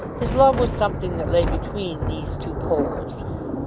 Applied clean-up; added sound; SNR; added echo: none; Thunder; 2 dB; none.